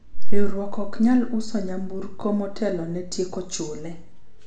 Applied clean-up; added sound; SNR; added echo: none; none; none; reverberation time 0.5 s.